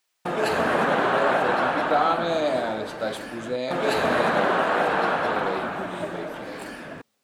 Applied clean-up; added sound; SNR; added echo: none; Crowd; -5 dB; none.